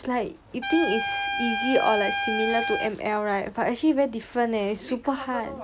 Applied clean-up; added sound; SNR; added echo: none; Trumpet; 3 dB; none.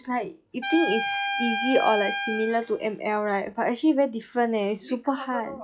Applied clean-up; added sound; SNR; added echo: classical method log-MMSE.